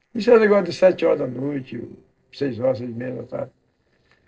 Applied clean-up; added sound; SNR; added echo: neural separator model SepFormer DNS4.